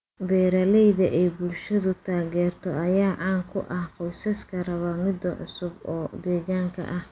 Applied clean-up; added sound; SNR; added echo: none; none; none; none.